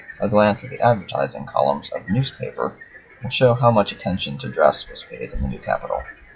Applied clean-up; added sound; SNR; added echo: classical method WPE with log-MMSE.